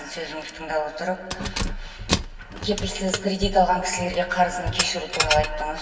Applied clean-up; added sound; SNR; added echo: none; Keys jangling; 4 dB; reverberation time 0.1 s.